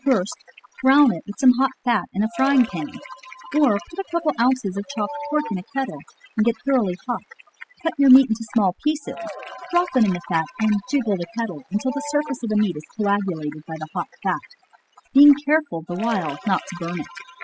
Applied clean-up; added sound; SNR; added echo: classical method spectral subtraction.